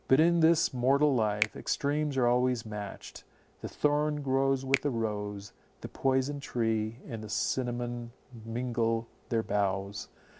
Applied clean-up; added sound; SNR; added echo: none; Finger snapping; 13 dB; none.